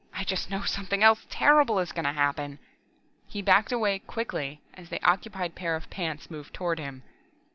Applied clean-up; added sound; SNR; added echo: none; none; none; none.